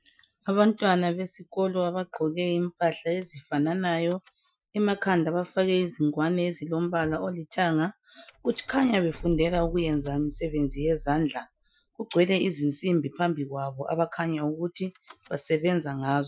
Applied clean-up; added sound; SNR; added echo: classical method Wiener filter.